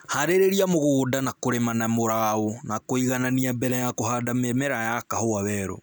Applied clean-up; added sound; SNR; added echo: none; none; none; none.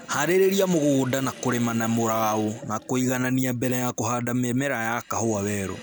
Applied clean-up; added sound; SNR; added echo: none; Sink (filling or washing); 19 dB; none.